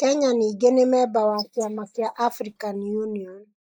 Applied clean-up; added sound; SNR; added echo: neural mask model Resemble Enhance denoiser.